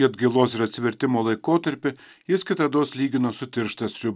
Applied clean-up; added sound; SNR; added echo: none; none; none; none.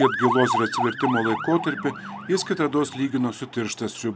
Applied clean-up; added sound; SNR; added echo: none; Motor vehicle (road) / Siren; 5 dB; none.